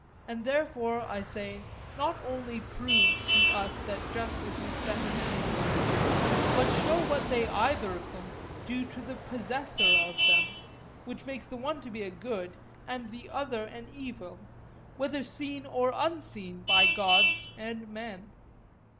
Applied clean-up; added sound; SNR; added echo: none; Fixed-wing aircraft, airplane + Vehicle horn, car horn, honking; -3 dB; none.